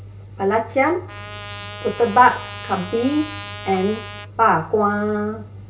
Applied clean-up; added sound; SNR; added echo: none; Trumpet; 14 dB; reverberation time 0.2 s.